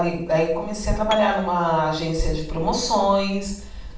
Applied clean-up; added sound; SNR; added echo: none; Piano; 18 dB; reverberation time 0.5 s.